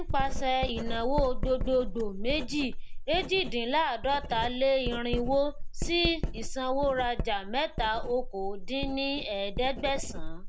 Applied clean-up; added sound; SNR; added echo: none; Writing; 3 dB; none.